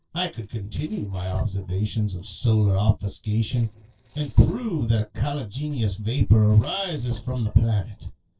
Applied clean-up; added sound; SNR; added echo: neural separator model SepFormer DNS4.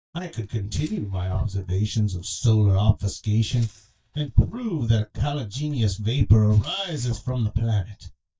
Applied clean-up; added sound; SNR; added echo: neural mask model DeepFilterNet 3.